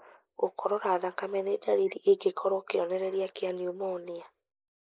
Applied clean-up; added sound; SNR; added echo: neural mask model Resemble Enhance denoiser.